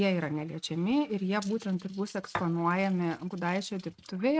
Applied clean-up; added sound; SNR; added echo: neural mask model RNNoise.